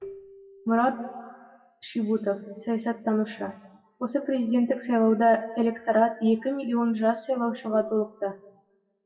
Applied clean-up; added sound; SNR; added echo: classical method WPE with log-MMSE.